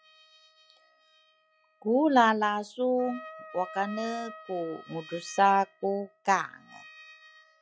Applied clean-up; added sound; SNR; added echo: classical method log-MMSE.